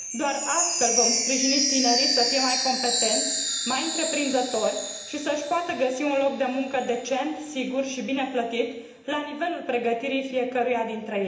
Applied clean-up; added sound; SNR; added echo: none; Chime; 2 dB; reverberation time 0.8 s.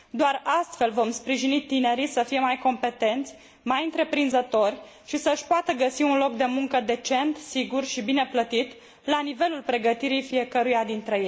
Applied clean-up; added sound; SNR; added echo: none; none; none; none.